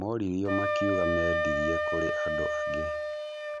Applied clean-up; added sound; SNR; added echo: none; Wind instrument, woodwind instrument; -4 dB; none.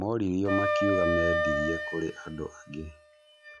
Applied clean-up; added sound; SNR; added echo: classical method log-MMSE.